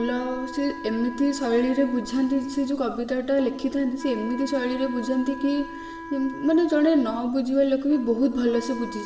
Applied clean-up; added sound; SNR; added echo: none; Wind instrument, woodwind instrument; 14 dB; reverberation time 1.1 s.